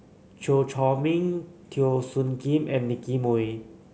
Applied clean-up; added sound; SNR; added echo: none; none; none; none.